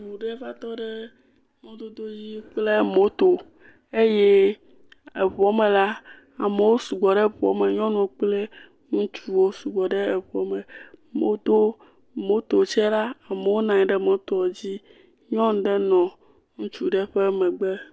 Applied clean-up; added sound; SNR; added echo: none; none; none; none.